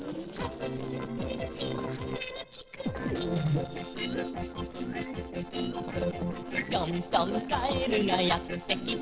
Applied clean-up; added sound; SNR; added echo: neural separator model SepFormer DNS4.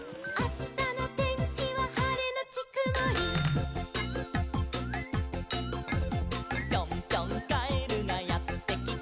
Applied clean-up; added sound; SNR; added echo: none; Chink, clink; 14 dB; none.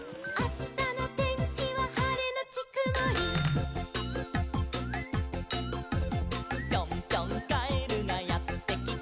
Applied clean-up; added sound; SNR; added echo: none; none; none; none.